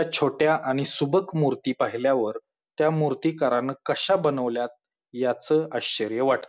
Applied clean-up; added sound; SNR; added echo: none; none; none; none.